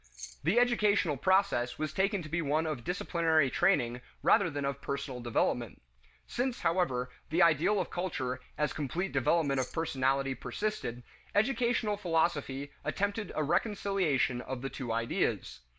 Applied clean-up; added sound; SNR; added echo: none; Keys jangling; 16 dB; none.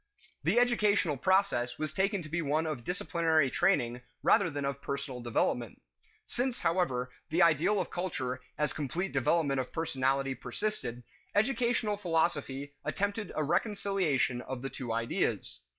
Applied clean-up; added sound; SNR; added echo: classical method log-MMSE.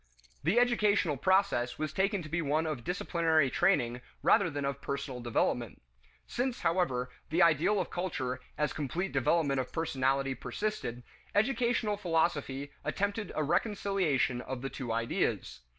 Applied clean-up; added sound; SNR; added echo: neural separator model SepFormer DNS4.